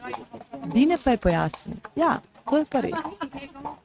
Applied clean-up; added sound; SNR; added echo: neural mask model RNNoise.